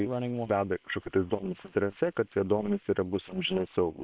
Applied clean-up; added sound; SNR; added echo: neural separator model SepFormer WHAM!.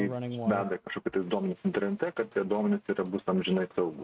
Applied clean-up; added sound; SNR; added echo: neural mask model RNNoise.